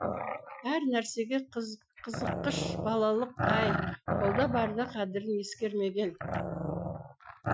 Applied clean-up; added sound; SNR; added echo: classical method Wiener filter.